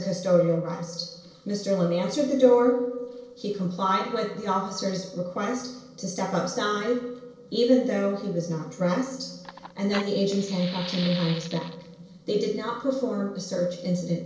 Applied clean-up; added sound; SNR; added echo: neural separator model SepFormer DNS4.